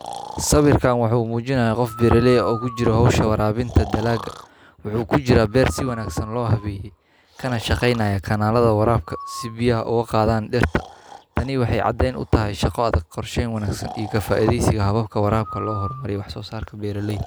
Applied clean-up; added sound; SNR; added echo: none; Breathing; 18 dB; none.